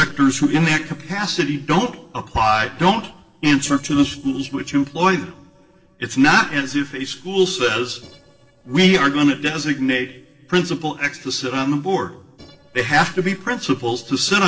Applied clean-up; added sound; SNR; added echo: neural separator model SepFormer DNS4.